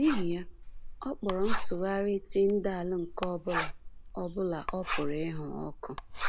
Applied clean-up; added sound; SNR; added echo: none; Writing; 2 dB; none.